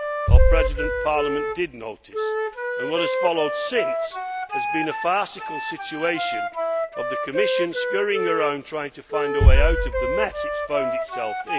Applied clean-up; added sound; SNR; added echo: none; Bass drum + Wind instrument, woodwind instrument; -5 dB; none.